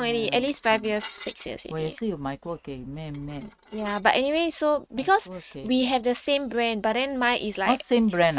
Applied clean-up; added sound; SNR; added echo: neural mask model RNNoise.